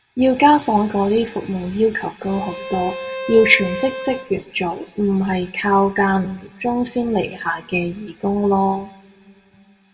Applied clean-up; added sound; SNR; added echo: none; Bowed string instrument; 11 dB; reverberation time 0.7 s.